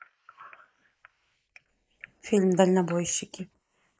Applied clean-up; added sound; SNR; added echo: neural mask model Resemble Enhance denoiser.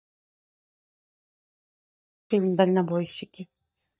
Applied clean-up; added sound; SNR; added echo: neural mask model DeepFilterNet 3.